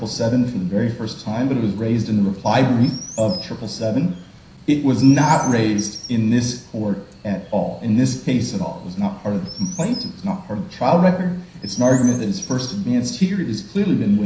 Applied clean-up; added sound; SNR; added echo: none; Chirp, tweet; 19 dB; reverberation time 0.5 s.